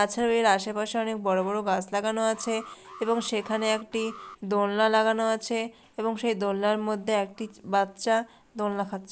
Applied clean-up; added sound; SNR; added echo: none; Alarm; 19 dB; none.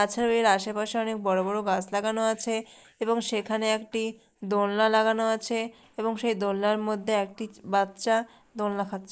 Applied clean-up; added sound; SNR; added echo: neural mask model Resemble Enhance denoiser.